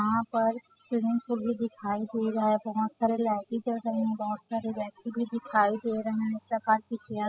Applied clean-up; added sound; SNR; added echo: classical method spectral subtraction.